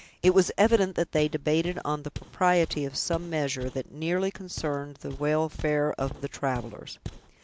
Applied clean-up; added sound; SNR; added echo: none; Walk, footsteps; 15 dB; none.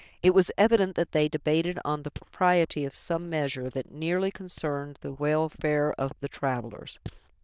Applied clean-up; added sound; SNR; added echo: neural diffusion model UNIVERSE++.